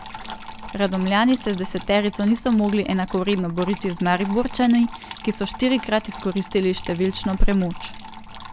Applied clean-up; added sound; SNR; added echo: none; Trickle, dribble / Water tap, faucet; 16 dB; none.